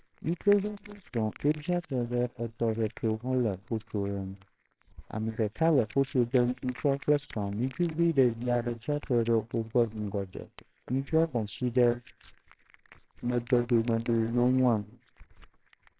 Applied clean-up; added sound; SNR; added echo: neural separator model SepFormer WHAMR!.